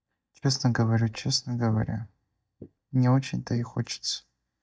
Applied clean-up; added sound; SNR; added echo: neural mask model DeepFilterNet 3.